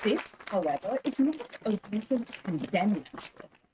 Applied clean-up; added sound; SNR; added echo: neural mask model RNNoise.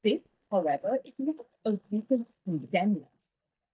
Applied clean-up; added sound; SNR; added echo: neural mask model DeepFilterNet 3.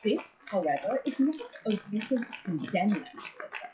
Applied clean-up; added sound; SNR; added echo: classical method log-MMSE.